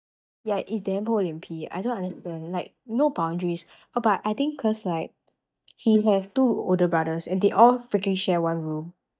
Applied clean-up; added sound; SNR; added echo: neural mask model DeepFilterNet 3.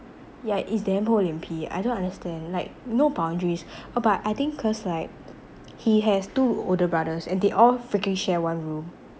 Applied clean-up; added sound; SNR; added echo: none; none; none; none.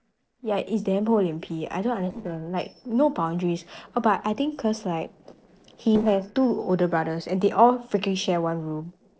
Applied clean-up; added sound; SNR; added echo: neural separator model SepFormer DNS4.